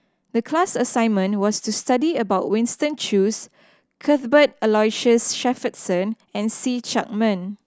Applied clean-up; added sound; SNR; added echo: none; none; none; none.